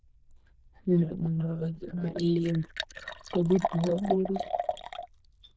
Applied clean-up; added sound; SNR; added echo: neural diffusion model UNIVERSE++.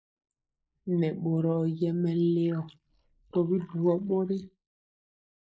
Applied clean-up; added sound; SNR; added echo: neural mask model Resemble Enhance denoiser.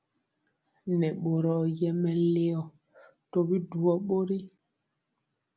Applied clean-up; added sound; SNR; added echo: none; none; none; none.